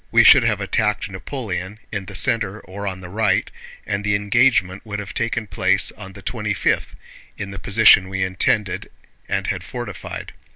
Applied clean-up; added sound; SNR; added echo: none; none; none; none.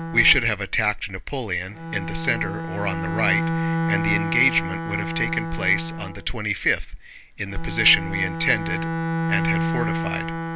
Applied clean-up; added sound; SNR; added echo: none; Bowed string instrument; 2 dB; none.